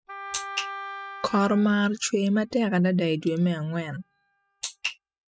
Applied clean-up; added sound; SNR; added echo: classical method spectral subtraction.